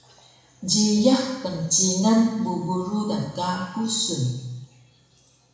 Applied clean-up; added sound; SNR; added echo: none; none; none; reverberation time 1.0 s.